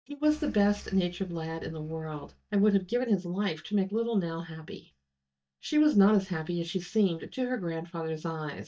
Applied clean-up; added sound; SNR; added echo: neural mask model DeepFilterNet 3.